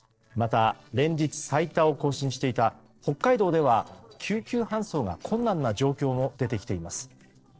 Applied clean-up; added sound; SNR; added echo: neural separator model SepFormer DNS4.